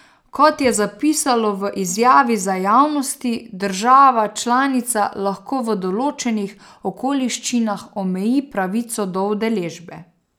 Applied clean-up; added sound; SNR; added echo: none; none; none; none.